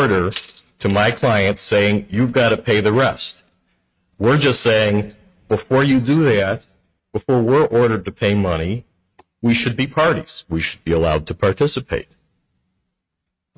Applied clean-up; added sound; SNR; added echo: neural mask model RNNoise.